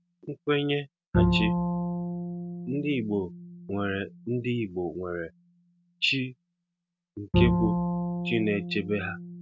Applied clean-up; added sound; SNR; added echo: none; Bowed string instrument; -1 dB; none.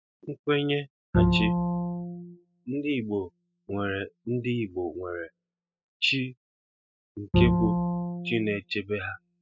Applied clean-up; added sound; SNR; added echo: classical method spectral subtraction.